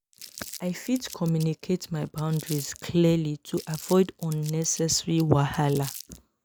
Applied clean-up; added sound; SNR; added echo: none; Crumpling, crinkling; 18 dB; none.